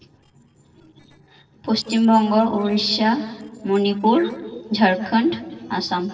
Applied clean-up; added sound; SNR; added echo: neural separator model SepFormer DNS4.